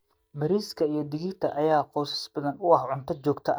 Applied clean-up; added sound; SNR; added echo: neural mask model DeepFilterNet 3.